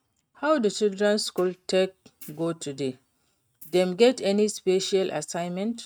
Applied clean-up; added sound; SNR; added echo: neural mask model RNNoise.